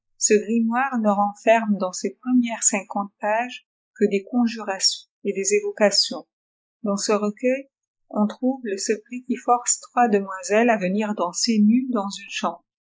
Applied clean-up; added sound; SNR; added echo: neural mask model Resemble Enhance denoiser.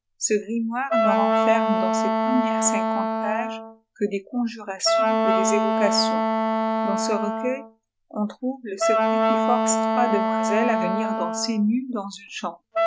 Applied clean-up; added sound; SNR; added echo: none; Wind instrument, woodwind instrument; -3 dB; none.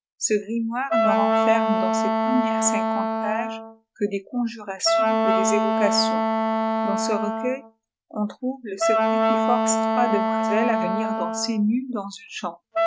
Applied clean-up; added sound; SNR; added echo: neural mask model RNNoise.